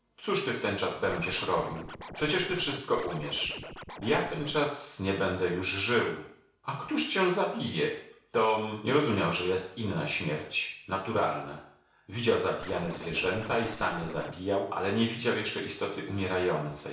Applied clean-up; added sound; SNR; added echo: none; Scratching (performance technique); 13 dB; reverberation time 0.6 s.